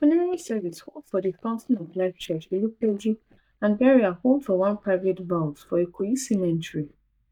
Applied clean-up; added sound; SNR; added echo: neural mask model DeepFilterNet 3.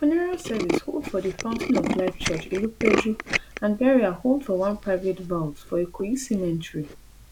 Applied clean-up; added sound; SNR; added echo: none; Tools; 6 dB; none.